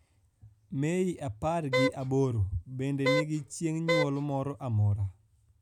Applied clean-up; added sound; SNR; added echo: none; Wind instrument, woodwind instrument; 1 dB; none.